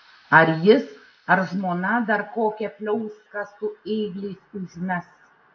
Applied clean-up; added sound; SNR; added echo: neural mask model Resemble Enhance denoiser.